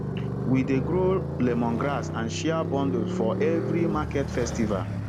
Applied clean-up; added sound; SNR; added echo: none; Motorcycle; 2 dB; none.